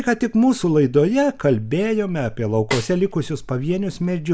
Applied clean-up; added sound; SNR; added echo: none; Snare drum; 13 dB; none.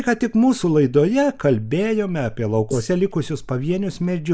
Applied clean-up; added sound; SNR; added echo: neural mask model Resemble Enhance denoiser.